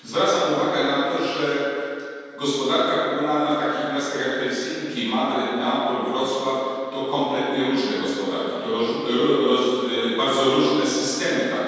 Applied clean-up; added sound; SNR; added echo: none; none; none; reverberation time 2.1 s.